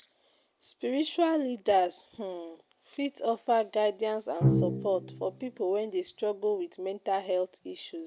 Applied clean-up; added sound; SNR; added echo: none; Bowed string instrument; 2 dB; none.